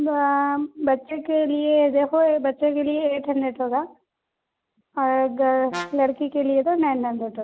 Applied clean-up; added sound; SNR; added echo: none; Brass instrument; 15 dB; none.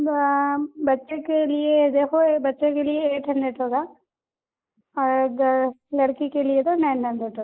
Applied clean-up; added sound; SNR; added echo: neural mask model Resemble Enhance denoiser.